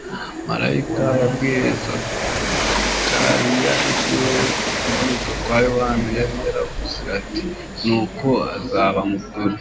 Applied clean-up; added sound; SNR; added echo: none; Train; 3 dB; none.